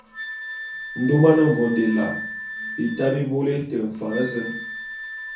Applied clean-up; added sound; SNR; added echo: none; Wind instrument, woodwind instrument; 11 dB; reverberation time 0.5 s.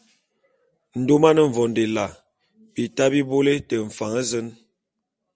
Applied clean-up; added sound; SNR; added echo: none; none; none; none.